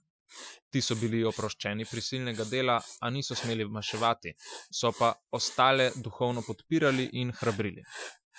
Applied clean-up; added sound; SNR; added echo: classical method Wiener filter.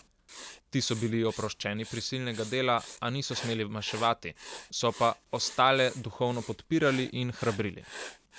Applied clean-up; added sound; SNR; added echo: none; Writing; 16 dB; none.